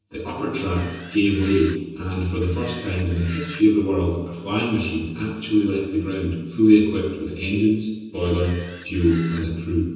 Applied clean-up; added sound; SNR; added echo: none; Camera; 20 dB; reverberation time 1.1 s.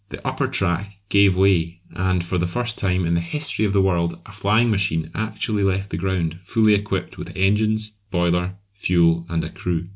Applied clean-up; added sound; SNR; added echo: none; none; none; none.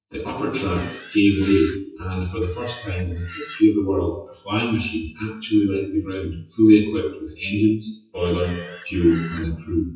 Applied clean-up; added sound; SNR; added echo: classical method WPE with log-MMSE.